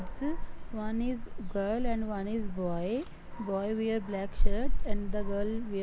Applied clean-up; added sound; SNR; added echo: none; Dog; -5 dB; none.